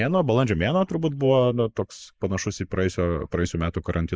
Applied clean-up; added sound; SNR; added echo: neural mask model Resemble Enhance denoiser.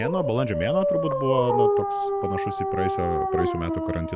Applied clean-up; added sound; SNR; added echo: none; Dog; -3 dB; none.